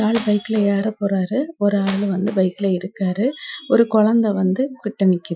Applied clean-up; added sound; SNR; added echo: classical method Wiener filter.